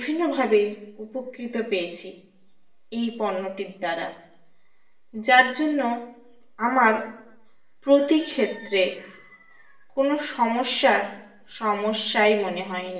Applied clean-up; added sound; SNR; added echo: none; none; none; reverberation time 0.7 s.